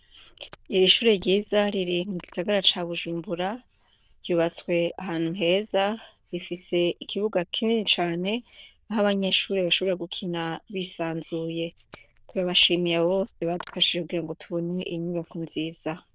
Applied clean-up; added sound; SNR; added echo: neural diffusion model UNIVERSE++.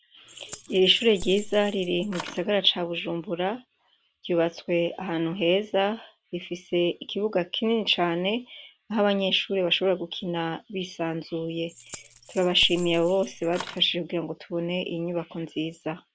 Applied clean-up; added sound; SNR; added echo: none; Keys jangling; 13 dB; none.